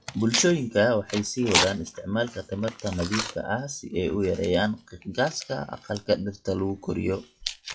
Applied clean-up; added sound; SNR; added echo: classical method WPE with log-MMSE.